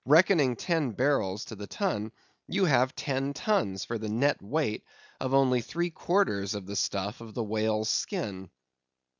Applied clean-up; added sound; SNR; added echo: none; none; none; none.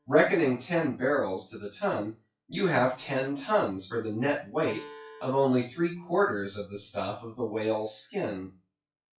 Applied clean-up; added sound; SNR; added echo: classical method WPE with log-MMSE.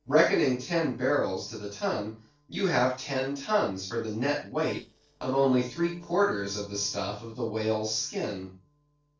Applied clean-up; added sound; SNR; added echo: neural separator model SepFormer DNS4.